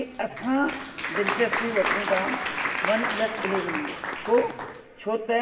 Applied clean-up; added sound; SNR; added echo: none; Applause; 3 dB; reverberation time 2.8 s.